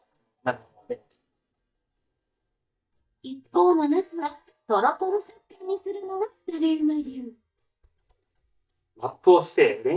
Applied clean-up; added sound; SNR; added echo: neural mask model DeepFilterNet 3.